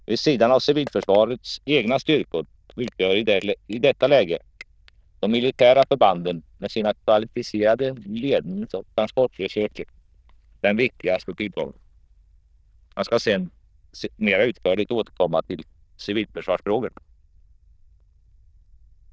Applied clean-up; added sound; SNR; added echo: neural diffusion model UNIVERSE++.